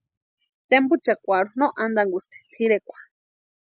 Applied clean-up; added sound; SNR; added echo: none; none; none; none.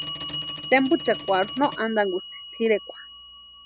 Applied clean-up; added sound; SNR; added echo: none; Telephone; 3 dB; none.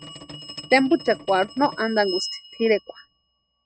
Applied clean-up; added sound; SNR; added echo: neural mask model RNNoise.